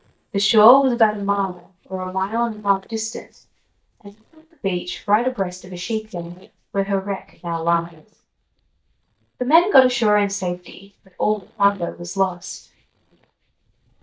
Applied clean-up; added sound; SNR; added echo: neural mask model DeepFilterNet 3.